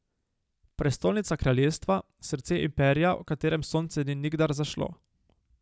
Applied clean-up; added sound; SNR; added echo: none; none; none; none.